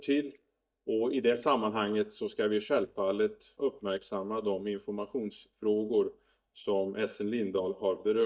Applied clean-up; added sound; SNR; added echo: neural mask model DeepFilterNet 3.